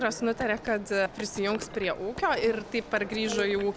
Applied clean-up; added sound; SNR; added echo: none; Telephone; 16 dB; none.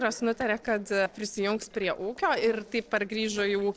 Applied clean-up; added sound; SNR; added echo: neural separator model SepFormer DNS4.